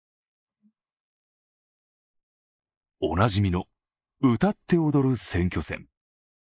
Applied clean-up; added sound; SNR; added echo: neural mask model Resemble Enhance denoiser.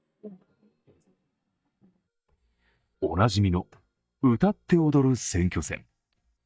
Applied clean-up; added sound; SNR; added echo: neural mask model DeepFilterNet 3.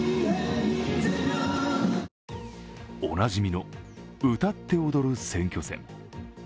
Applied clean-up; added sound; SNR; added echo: none; none; none; none.